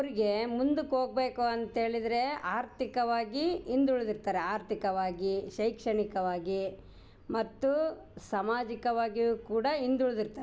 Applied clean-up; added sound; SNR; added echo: none; none; none; none.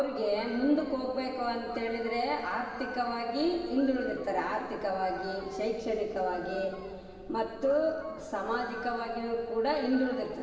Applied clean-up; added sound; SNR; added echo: none; Bird; 18 dB; reverberation time 2.7 s.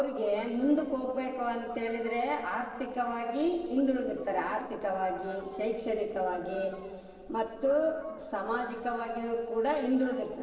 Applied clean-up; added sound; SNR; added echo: neural separator model SepFormer DNS4.